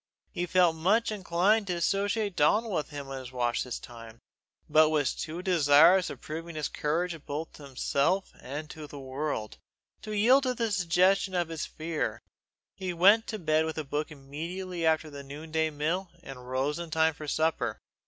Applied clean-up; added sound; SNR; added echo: none; none; none; none.